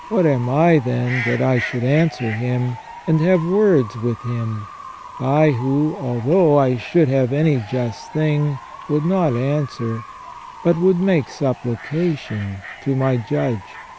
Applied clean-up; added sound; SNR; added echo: none; Bird / Fowl; 16 dB; none.